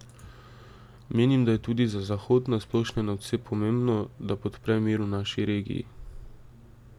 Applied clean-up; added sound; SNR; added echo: none; none; none; none.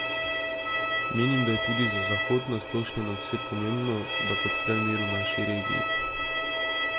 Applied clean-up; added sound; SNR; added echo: none; Bowed string instrument; -2 dB; none.